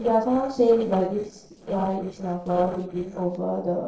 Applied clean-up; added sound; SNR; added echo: neural separator model SepFormer DNS4.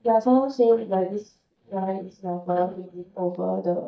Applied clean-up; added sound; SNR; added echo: neural mask model DeepFilterNet 3.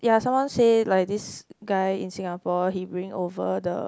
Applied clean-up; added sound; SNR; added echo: none; none; none; none.